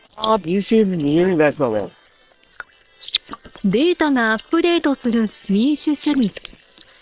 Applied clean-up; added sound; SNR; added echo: neural separator model SepFormer WHAM!.